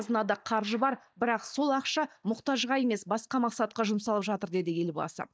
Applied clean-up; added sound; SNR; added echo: neural mask model DeepFilterNet 3.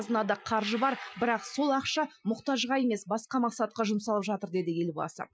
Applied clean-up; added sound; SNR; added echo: classical method Wiener filter.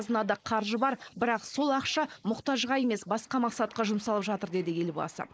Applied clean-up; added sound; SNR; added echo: neural mask model Resemble Enhance denoiser.